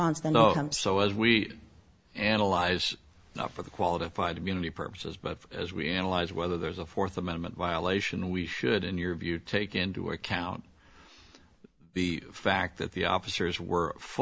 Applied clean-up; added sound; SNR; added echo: none; none; none; none.